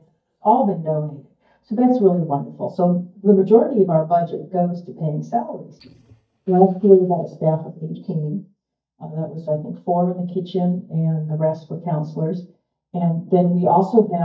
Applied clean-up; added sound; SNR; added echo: neural mask model DeepFilterNet 3.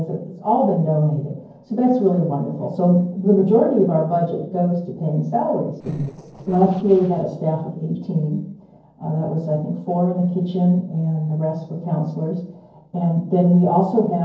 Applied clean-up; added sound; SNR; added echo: neural separator model SepFormer DNS4.